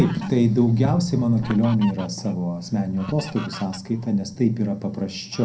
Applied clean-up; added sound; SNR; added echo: none; Fowl; 20 dB; reverberation time 0.2 s.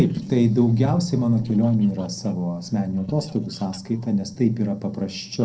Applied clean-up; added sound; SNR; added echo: neural separator model SepFormer DNS4.